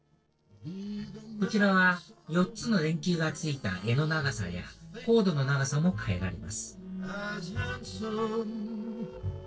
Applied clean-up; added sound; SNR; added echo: neural separator model SepFormer DNS4.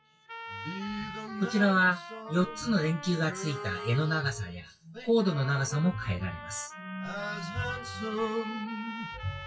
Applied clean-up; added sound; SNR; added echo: classical method WPE with log-MMSE.